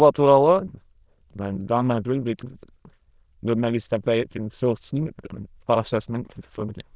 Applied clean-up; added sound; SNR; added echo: neural diffusion model UNIVERSE++.